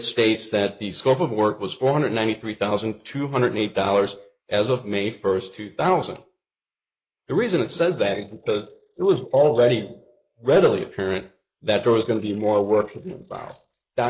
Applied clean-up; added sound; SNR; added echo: neural mask model Resemble Enhance denoiser.